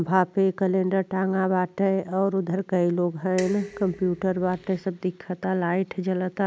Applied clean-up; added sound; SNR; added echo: none; Dishes, pots, and pans; 16 dB; none.